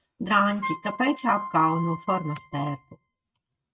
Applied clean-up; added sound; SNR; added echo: neural mask model RNNoise.